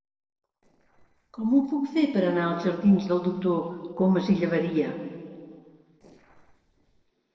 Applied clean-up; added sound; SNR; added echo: neural separator model SepFormer DNS4.